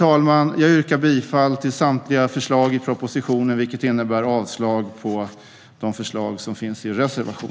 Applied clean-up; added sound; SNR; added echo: none; none; none; none.